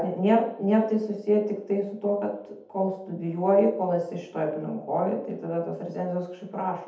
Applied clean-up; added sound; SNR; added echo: none; none; none; reverberation time 0.6 s.